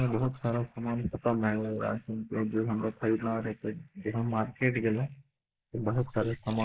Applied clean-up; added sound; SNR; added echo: neural mask model Resemble Enhance denoiser.